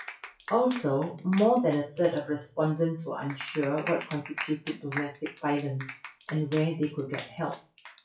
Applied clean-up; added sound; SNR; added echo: classical method WPE with log-MMSE.